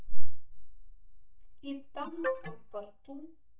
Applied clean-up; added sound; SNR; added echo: neural mask model DeepFilterNet 3.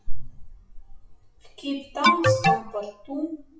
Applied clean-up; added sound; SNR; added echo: classical method WPE with log-MMSE.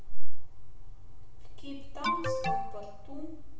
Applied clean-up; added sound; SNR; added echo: none; Alarm; 11 dB; reverberation time 0.7 s.